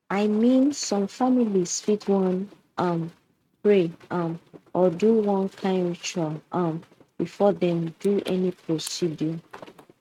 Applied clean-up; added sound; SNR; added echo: neural mask model RNNoise.